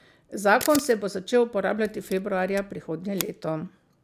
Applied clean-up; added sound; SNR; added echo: none; Camera; 14 dB; none.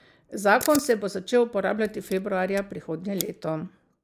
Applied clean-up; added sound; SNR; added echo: neural mask model Resemble Enhance denoiser.